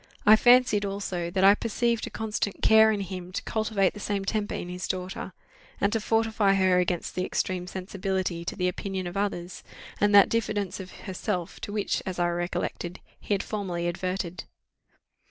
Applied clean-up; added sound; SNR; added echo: none; none; none; none.